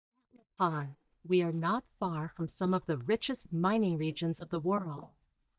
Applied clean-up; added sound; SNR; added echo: neural mask model DeepFilterNet 3.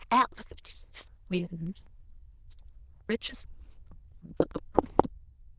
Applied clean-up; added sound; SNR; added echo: neural diffusion model UNIVERSE++.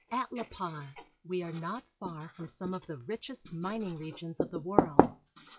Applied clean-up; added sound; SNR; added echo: classical method log-MMSE.